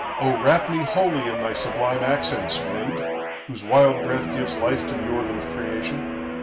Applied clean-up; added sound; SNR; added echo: none; Guitar; 4 dB; none.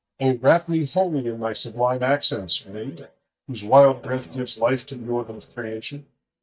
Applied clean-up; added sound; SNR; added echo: neural mask model DeepFilterNet 3.